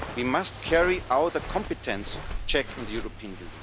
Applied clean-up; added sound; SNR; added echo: none; Walk, footsteps; 8 dB; none.